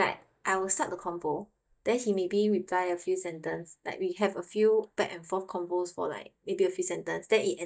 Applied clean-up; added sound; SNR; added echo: neural mask model DeepFilterNet 3.